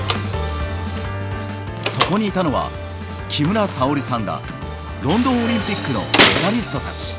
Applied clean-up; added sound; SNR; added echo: none; Slam; 3 dB; none.